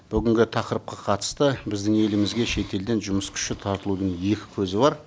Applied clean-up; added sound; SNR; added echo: none; none; none; none.